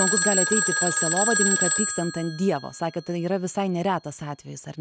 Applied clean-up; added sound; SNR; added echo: none; Telephone; -2 dB; none.